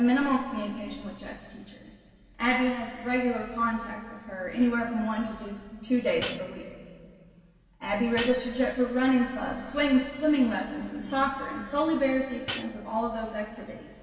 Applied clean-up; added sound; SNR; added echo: none; Hi-hat; 2 dB; reverberation time 2.3 s.